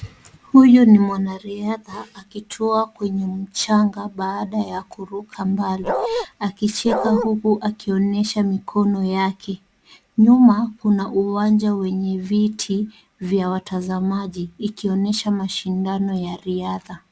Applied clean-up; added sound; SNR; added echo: none; Bark; 2 dB; none.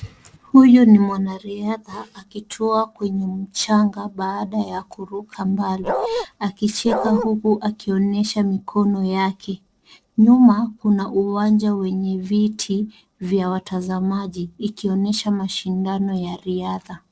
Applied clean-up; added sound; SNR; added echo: neural separator model SepFormer DNS4.